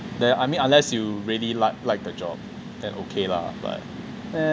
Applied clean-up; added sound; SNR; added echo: none; none; none; none.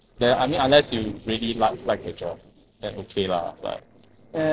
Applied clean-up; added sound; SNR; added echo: neural separator model SepFormer DNS4.